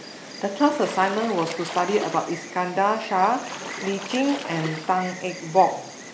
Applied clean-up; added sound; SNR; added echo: none; Splash, splatter + Insect; 12 dB; none.